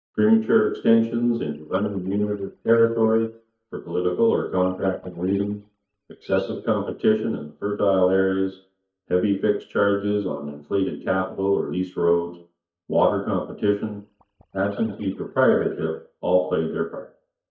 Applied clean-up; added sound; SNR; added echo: neural mask model DeepFilterNet 3.